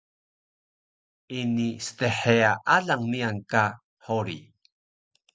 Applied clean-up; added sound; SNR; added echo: none; none; none; none.